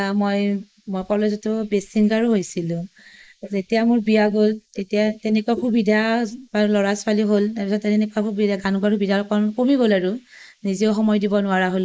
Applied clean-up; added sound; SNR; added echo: neural mask model Resemble Enhance denoiser.